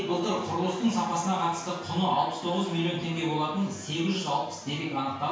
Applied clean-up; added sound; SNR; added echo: none; Crowd; 17 dB; reverberation time 0.6 s.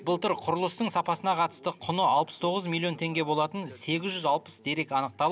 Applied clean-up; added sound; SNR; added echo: none; none; none; none.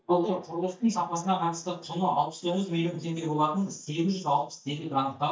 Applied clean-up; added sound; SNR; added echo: neural mask model DeepFilterNet 3.